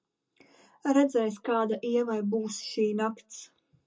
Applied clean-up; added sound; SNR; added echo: none; none; none; reverberation time 0.2 s.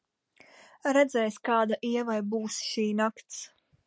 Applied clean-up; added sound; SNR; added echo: none; none; none; none.